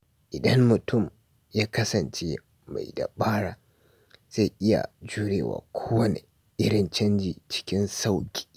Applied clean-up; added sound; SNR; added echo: none; none; none; none.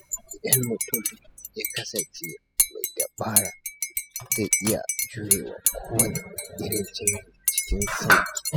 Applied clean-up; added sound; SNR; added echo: classical method spectral subtraction.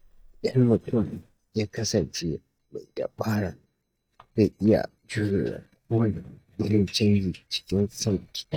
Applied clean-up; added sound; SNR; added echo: neural mask model DeepFilterNet 3.